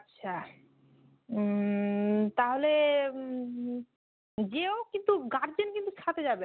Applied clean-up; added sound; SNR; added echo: none; none; none; none.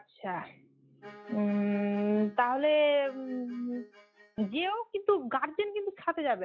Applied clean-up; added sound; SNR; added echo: classical method log-MMSE.